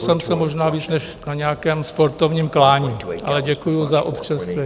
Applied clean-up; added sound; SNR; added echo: none; Toilet flush; 12 dB; none.